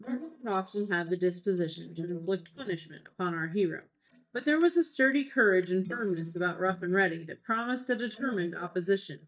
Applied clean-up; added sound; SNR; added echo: neural mask model DeepFilterNet 3.